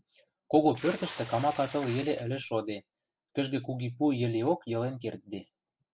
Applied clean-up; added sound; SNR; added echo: none; Water / Splash, splatter; 14 dB; none.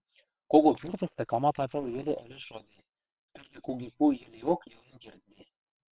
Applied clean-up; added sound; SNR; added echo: neural separator model SepFormer WHAM!.